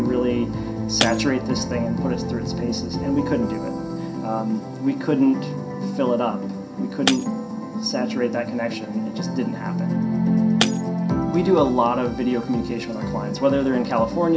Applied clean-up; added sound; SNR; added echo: none; Shatter; 12 dB; reverberation time 0.3 s.